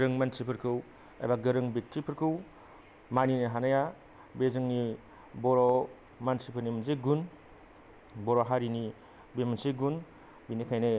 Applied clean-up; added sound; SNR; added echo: none; none; none; none.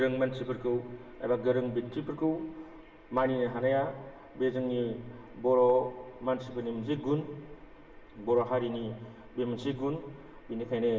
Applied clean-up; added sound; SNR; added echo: none; none; none; reverberation time 1.3 s.